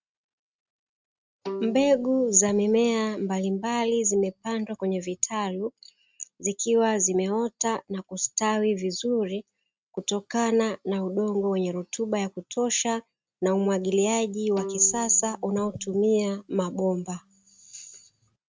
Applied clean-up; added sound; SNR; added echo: neural mask model RNNoise.